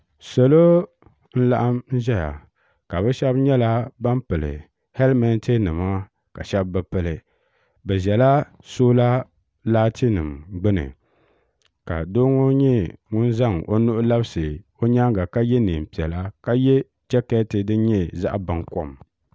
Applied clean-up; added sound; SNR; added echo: none; none; none; none.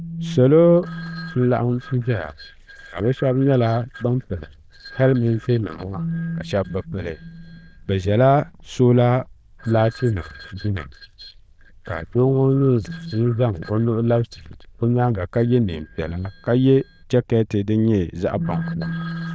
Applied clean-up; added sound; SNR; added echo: neural diffusion model UNIVERSE++.